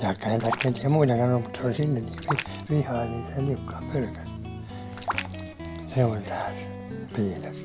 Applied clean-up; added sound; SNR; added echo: none; Guitar + Raindrop; 7 dB; none.